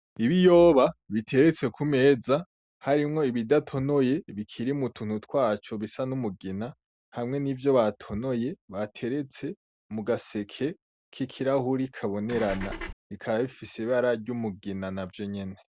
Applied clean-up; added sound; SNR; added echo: none; Engine / Car; 9 dB; none.